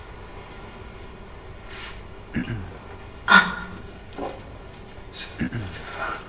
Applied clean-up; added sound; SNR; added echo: none; Cough; 2 dB; reverberation time 0.8 s.